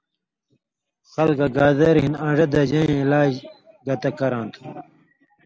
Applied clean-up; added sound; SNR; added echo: none; none; none; none.